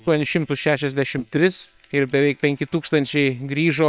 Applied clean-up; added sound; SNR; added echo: neural separator model SepFormer WHAM!.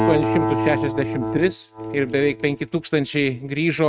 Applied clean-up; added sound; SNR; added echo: neural mask model RNNoise.